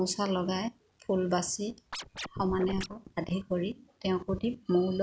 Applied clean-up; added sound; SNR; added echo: none; Scratching (performance technique); 8 dB; none.